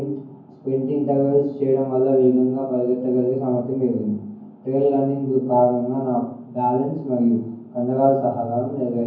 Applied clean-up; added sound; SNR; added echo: none; none; none; reverberation time 0.9 s.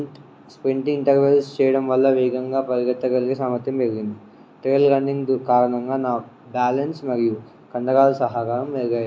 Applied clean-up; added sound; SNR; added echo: none; none; none; none.